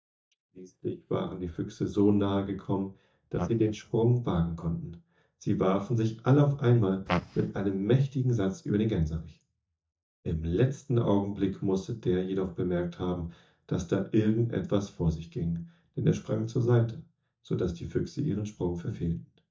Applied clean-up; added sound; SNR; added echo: neural mask model DeepFilterNet 3.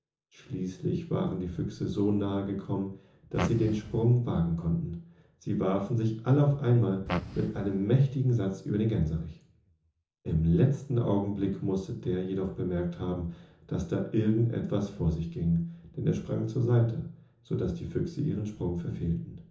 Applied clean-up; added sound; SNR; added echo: none; Fart; 7 dB; reverberation time 0.7 s.